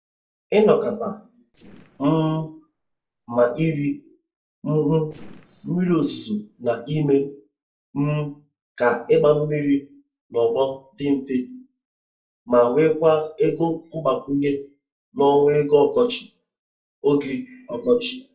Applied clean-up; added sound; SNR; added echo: neural separator model SepFormer DNS4.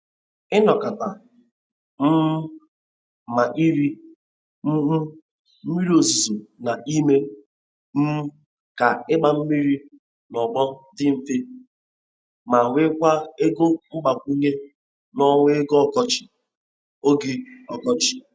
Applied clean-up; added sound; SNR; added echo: none; none; none; none.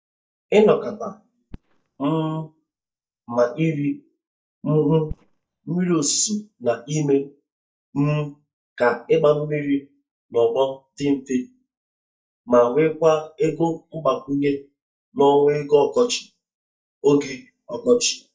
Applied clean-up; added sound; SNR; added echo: neural mask model DeepFilterNet 3.